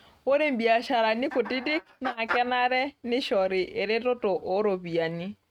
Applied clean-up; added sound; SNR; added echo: neural mask model RNNoise.